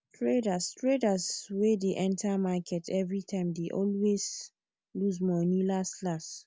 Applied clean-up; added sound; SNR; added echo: none; none; none; none.